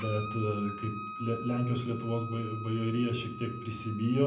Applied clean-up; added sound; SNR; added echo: none; Bowed string instrument; 11 dB; reverberation time 0.6 s.